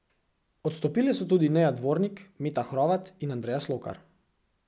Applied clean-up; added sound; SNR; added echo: none; none; none; none.